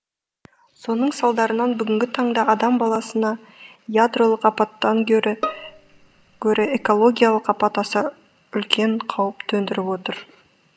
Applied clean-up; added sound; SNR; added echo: none; Bowed string instrument; 12 dB; none.